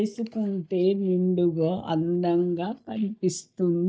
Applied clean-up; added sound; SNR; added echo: neural mask model DeepFilterNet 3.